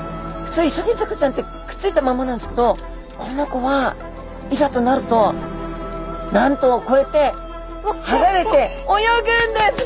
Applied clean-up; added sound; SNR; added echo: none; none; none; none.